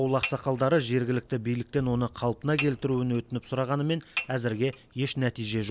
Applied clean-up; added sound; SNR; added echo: none; Dishes, pots, and pans / Chink, clink; 13 dB; none.